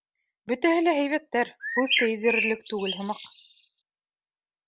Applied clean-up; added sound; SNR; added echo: none; Bird; 2 dB; none.